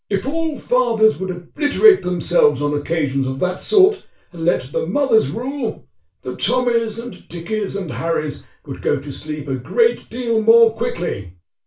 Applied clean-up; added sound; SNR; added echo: none; none; none; reverberation time 0.2 s.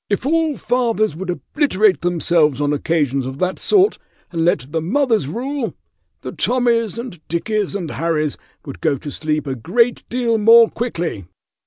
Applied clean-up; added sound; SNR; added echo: none; none; none; none.